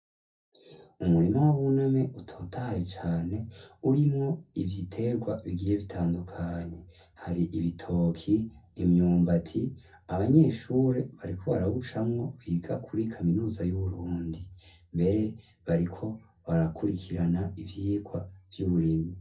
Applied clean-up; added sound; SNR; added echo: none; none; none; reverberation time 0.3 s.